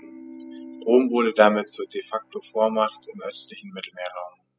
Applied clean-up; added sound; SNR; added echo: classical method spectral subtraction.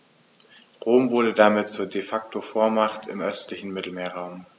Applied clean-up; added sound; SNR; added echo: none; none; none; none.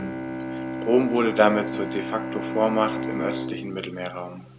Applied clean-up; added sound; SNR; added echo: none; Bowed string instrument; 5 dB; none.